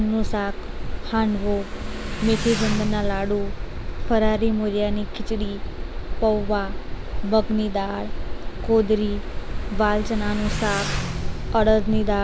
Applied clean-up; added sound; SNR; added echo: none; Motorcycle; 14 dB; none.